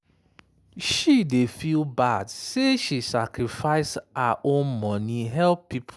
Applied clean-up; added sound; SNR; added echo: none; none; none; none.